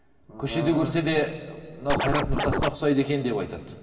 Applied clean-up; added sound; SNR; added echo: none; Scratching (performance technique); -1 dB; reverberation time 2.0 s.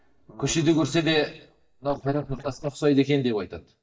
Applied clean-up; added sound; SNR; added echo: neural mask model DeepFilterNet 3.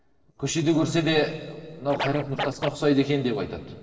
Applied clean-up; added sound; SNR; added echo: neural separator model SepFormer DNS4.